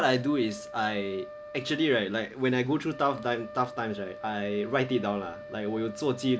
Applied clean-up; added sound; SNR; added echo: none; Wind instrument, woodwind instrument; 15 dB; none.